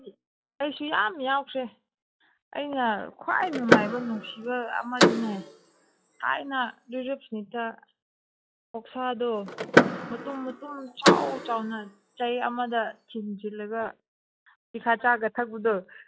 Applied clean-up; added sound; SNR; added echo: classical method log-MMSE.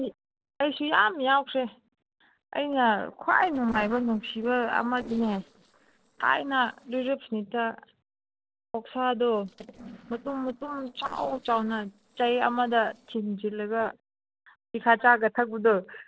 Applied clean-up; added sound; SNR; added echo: neural separator model SepFormer DNS4.